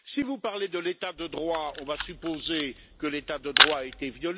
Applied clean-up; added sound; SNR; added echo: none; Camera; -2 dB; none.